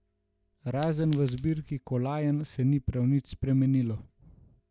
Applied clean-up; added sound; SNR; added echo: none; Chink, clink; -3 dB; none.